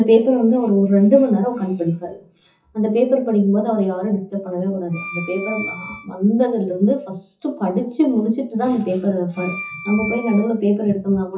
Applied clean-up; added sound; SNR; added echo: classical method WPE with log-MMSE.